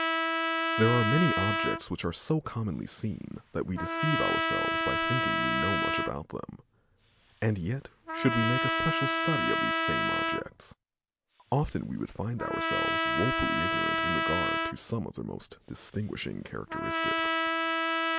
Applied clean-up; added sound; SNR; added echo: none; Trumpet; -2 dB; none.